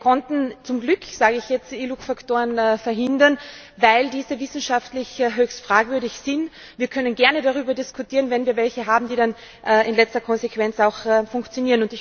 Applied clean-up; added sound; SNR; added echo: none; none; none; none.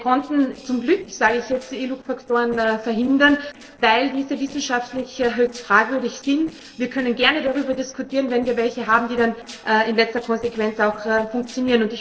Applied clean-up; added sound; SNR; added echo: neural separator model SepFormer DNS4.